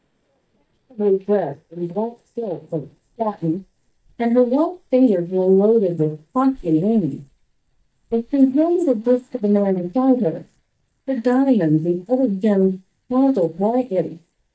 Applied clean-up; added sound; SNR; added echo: neural mask model DeepFilterNet 3.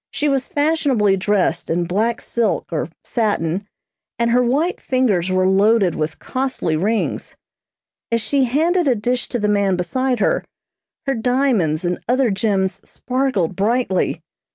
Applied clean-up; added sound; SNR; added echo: none; none; none; none.